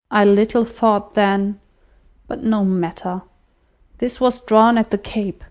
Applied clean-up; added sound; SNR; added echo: none; none; none; none.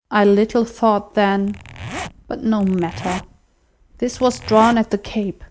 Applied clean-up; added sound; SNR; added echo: none; Zipper (clothing); 14 dB; none.